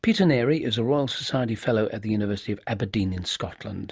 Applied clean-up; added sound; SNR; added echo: none; none; none; none.